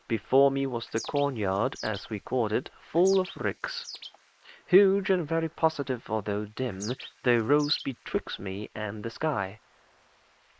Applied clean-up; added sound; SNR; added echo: neural mask model Resemble Enhance denoiser.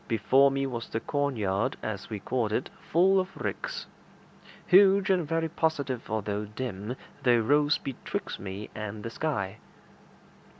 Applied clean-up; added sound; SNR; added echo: none; none; none; none.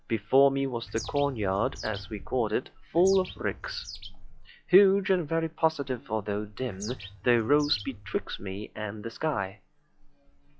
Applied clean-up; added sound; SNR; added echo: classical method log-MMSE.